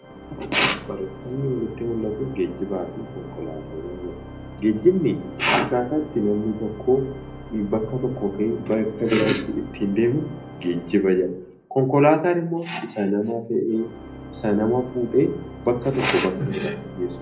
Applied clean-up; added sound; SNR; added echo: none; Organ; 15 dB; reverberation time 0.5 s.